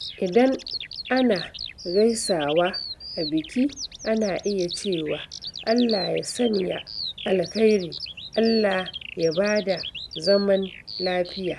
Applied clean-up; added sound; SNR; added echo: none; Bird vocalization, bird call, bird song; 11 dB; none.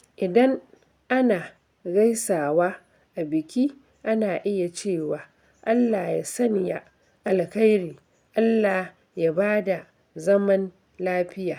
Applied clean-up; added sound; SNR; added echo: none; none; none; none.